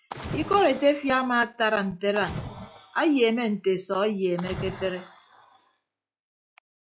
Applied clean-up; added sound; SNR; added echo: classical method log-MMSE.